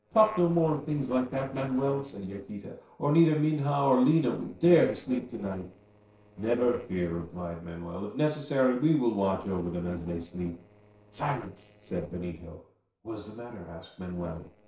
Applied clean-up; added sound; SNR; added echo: neural separator model SepFormer DNS4.